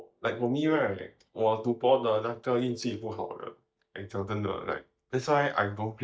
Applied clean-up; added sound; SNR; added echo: neural mask model DeepFilterNet 3.